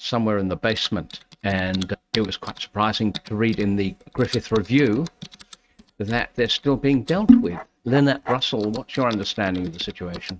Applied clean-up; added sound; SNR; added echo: neural mask model RNNoise.